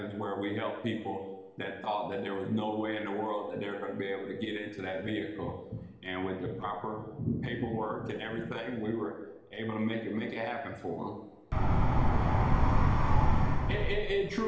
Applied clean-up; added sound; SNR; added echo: none; none; none; reverberation time 1.1 s.